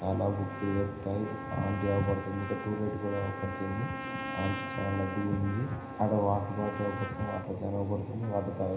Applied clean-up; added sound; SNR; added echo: none; Trumpet; 9 dB; reverberation time 0.9 s.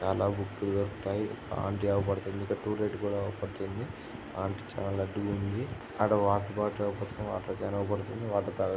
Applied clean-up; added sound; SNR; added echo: none; none; none; none.